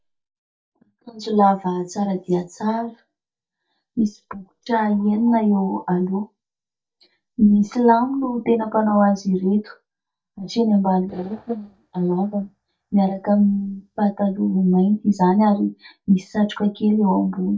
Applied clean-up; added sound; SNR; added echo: neural mask model DeepFilterNet 3.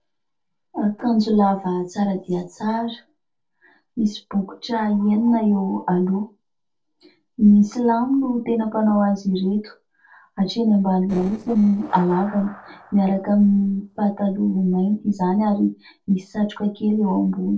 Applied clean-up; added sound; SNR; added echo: neural separator model SepFormer DNS4.